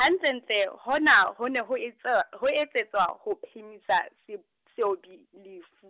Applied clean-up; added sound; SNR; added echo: none; none; none; none.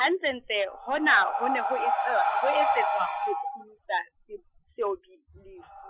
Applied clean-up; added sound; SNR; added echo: classical method Wiener filter.